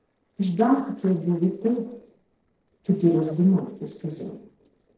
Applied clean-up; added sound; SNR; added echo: neural separator model SepFormer DNS4.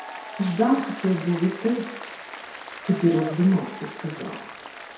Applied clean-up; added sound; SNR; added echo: none; Applause; 13 dB; reverberation time 0.7 s.